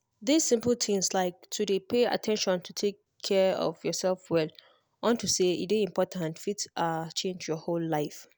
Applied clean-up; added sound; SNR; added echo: none; none; none; none.